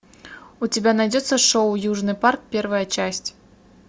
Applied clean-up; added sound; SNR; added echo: none; none; none; none.